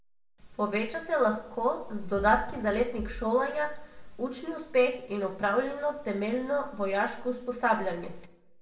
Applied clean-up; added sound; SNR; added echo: none; Fireworks; 13 dB; reverberation time 0.6 s.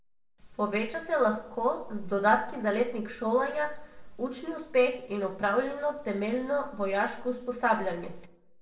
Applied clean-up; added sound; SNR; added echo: neural separator model SepFormer DNS4.